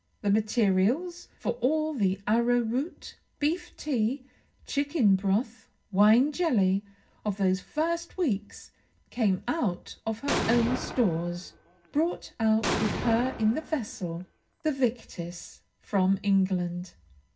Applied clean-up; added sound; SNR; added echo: none; Explosion; 7 dB; reverberation time 0.4 s.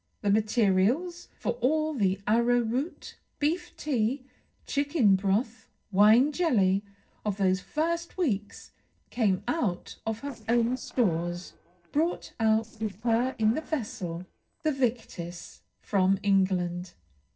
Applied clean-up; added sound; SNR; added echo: neural separator model SepFormer DNS4.